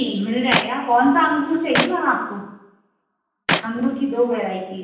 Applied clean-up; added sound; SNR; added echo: none; Clapping; 5 dB; reverberation time 0.9 s.